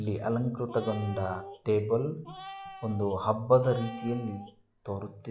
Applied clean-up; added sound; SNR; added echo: classical method log-MMSE.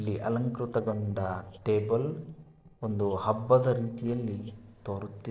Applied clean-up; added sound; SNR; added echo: neural separator model SepFormer DNS4.